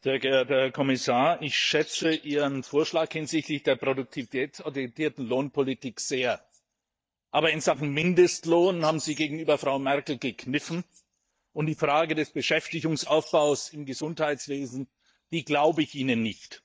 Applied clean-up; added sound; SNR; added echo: neural mask model DeepFilterNet 3.